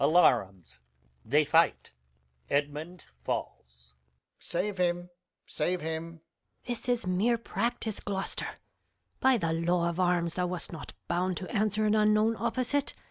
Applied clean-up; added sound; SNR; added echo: none; none; none; none.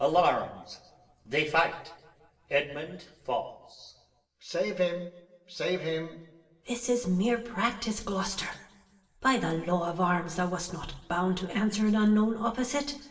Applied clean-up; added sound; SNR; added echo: none; none; none; reverberation time 0.9 s.